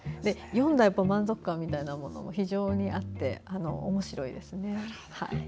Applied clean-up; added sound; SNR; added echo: none; none; none; none.